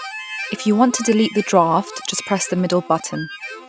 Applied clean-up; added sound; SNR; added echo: none; Harmonica; 14 dB; none.